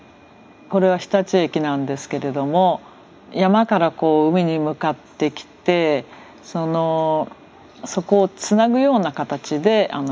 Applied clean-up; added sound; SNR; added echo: none; none; none; none.